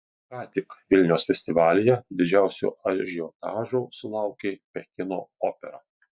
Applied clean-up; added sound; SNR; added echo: none; none; none; none.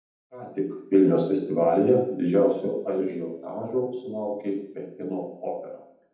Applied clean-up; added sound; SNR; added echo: none; none; none; reverberation time 0.8 s.